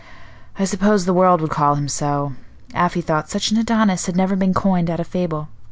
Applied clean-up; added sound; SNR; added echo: none; none; none; none.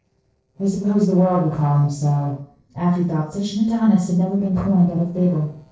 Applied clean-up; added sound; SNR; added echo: neural separator model SepFormer DNS4.